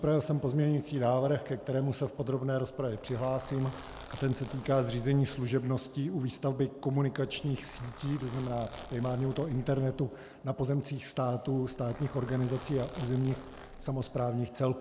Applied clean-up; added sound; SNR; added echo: none; Zipper (clothing); 16 dB; none.